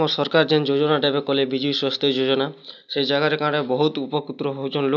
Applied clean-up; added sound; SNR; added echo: none; none; none; none.